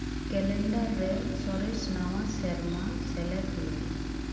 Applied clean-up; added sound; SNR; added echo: none; Tools; 1 dB; reverberation time 2.6 s.